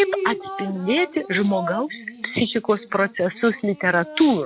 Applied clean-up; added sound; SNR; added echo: none; Drip; 11 dB; none.